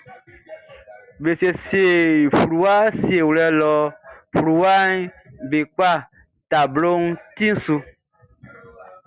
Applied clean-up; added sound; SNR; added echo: none; none; none; none.